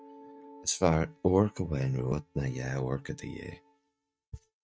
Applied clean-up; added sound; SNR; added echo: neural mask model RNNoise.